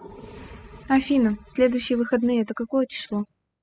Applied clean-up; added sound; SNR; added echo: classical method spectral subtraction.